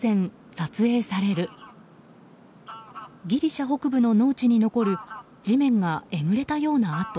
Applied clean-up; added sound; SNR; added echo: none; Fowl; 19 dB; none.